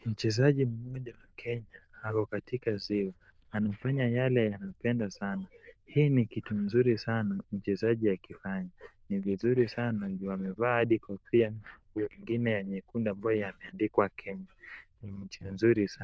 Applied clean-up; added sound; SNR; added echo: neural diffusion model UNIVERSE++.